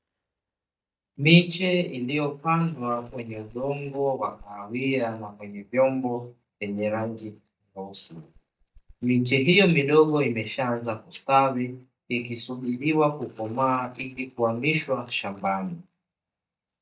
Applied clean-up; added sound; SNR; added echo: neural mask model DeepFilterNet 3.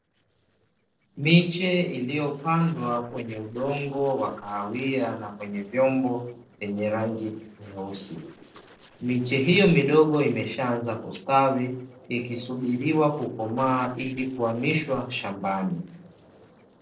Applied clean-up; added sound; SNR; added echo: neural separator model SepFormer DNS4.